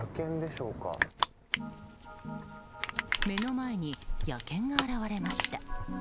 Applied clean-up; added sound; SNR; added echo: none; Crushing; -2 dB; none.